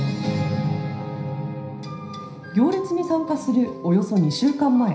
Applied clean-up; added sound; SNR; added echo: none; none; none; reverberation time 0.5 s.